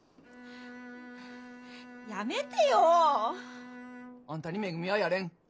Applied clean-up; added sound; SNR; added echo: none; Bowed string instrument; 17 dB; none.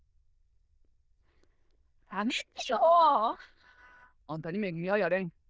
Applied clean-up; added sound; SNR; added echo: neural diffusion model UNIVERSE++.